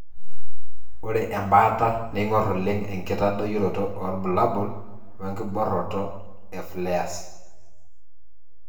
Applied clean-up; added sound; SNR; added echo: none; none; none; reverberation time 0.8 s.